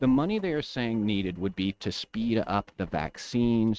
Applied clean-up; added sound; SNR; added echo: neural mask model RNNoise.